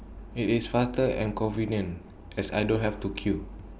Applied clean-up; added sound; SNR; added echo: none; none; none; none.